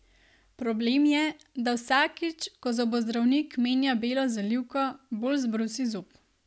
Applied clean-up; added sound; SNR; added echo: none; none; none; none.